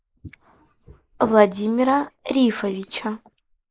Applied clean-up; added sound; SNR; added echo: neural mask model Resemble Enhance denoiser.